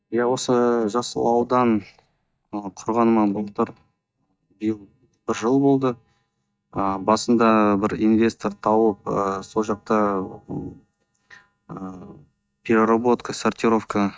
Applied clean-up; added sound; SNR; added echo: neural mask model DeepFilterNet 3.